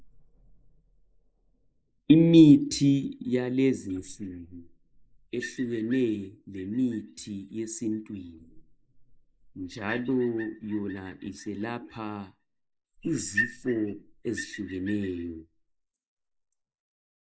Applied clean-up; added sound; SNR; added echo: neural mask model Resemble Enhance denoiser.